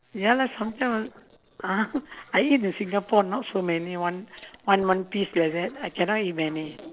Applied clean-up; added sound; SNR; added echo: neural separator model SepFormer DNS4.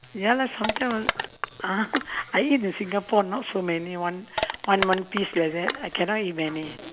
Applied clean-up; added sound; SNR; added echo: none; Crushing; 6 dB; none.